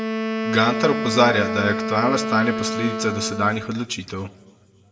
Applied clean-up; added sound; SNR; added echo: none; Wind instrument, woodwind instrument; 4 dB; reverberation time 1.2 s.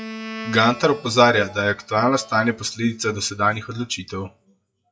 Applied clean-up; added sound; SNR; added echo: classical method WPE with log-MMSE.